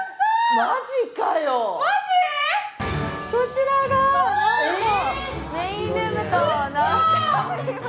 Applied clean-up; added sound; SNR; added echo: none; none; none; none.